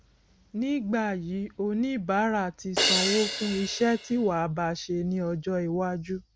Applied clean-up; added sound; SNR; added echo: none; Crash cymbal; 1 dB; none.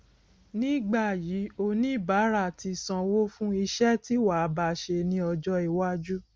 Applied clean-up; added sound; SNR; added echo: none; none; none; none.